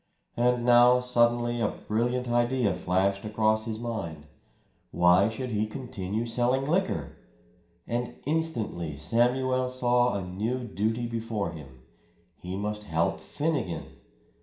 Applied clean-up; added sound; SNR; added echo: none; none; none; reverberation time 0.5 s.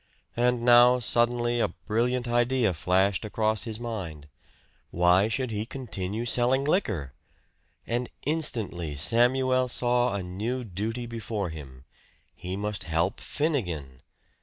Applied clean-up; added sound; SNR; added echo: none; none; none; none.